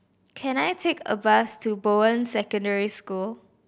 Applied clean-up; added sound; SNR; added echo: none; none; none; none.